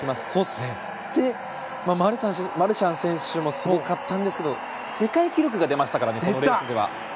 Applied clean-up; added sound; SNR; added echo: none; none; none; none.